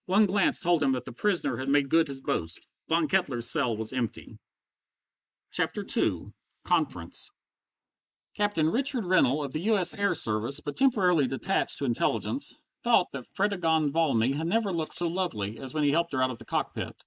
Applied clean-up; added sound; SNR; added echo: neural mask model Resemble Enhance denoiser.